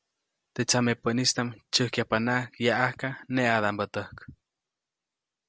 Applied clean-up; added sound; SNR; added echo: none; none; none; none.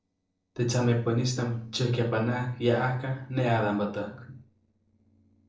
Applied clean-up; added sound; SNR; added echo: neural separator model SepFormer DNS4.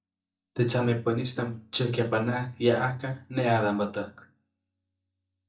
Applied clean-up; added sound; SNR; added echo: neural mask model DeepFilterNet 3.